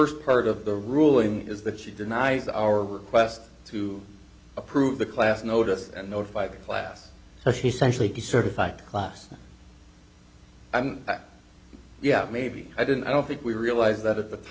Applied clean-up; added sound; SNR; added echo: none; none; none; none.